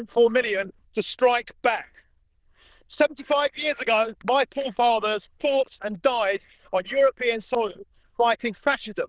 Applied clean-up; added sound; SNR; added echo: neural diffusion model UNIVERSE++.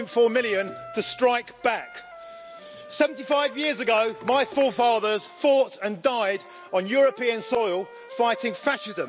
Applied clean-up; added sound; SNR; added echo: none; Wind instrument, woodwind instrument; 18 dB; none.